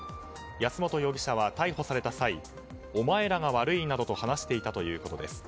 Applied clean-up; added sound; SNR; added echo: none; none; none; none.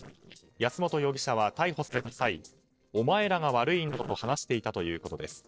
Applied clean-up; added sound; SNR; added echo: neural separator model SepFormer DNS4.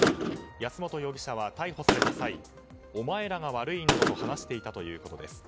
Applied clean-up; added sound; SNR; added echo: none; Gunshot, gunfire; -3 dB; none.